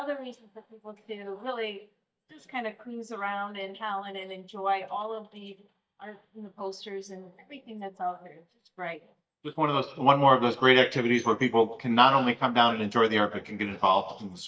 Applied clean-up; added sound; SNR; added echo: neural mask model DeepFilterNet 3.